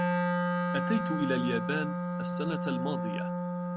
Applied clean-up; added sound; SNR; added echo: none; Wind instrument, woodwind instrument; -4 dB; none.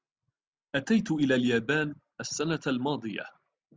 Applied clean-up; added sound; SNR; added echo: none; none; none; none.